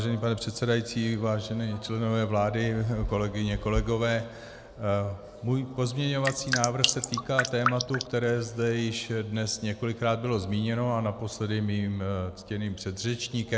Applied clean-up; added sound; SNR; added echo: none; Drip; 2 dB; none.